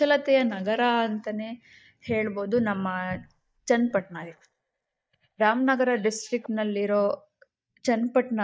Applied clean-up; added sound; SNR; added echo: neural mask model DeepFilterNet 3.